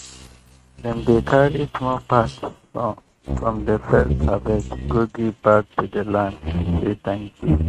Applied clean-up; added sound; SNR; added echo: neural mask model RNNoise.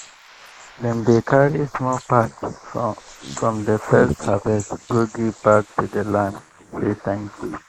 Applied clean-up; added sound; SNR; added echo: neural mask model Resemble Enhance denoiser.